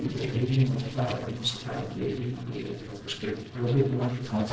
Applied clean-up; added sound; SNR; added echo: neural separator model SepFormer DNS4.